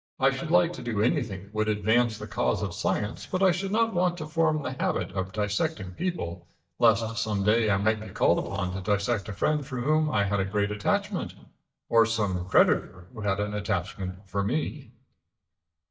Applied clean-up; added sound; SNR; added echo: neural mask model DeepFilterNet 3.